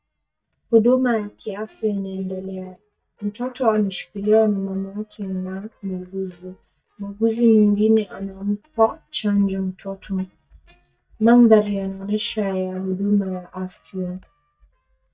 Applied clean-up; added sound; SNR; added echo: neural mask model DeepFilterNet 3.